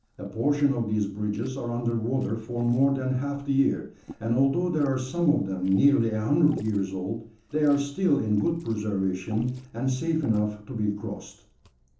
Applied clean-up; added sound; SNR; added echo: neural separator model SepFormer DNS4.